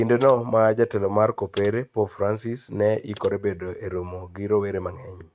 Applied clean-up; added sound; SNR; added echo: neural mask model RNNoise.